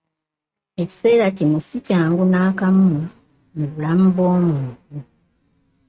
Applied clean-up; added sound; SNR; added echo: neural mask model RNNoise.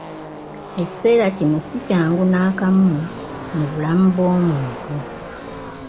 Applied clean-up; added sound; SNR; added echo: none; Car passing by / Race car, auto racing; 13 dB; none.